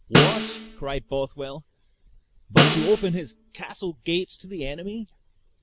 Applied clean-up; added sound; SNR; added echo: none; Snare drum; -4 dB; none.